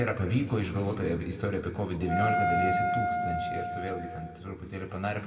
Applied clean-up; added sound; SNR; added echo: none; Wind instrument, woodwind instrument; -1 dB; reverberation time 2.1 s.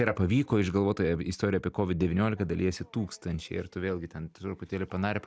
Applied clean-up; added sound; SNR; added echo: none; none; none; none.